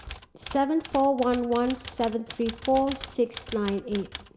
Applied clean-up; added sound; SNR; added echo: none; Typewriter; 12 dB; reverberation time 0.9 s.